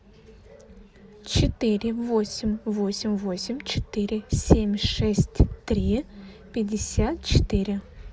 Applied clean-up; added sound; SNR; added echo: none; none; none; none.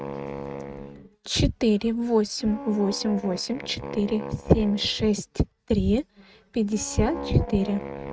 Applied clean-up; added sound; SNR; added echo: neural mask model RNNoise.